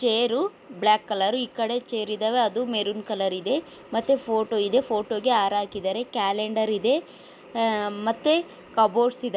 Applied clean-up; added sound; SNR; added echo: none; none; none; none.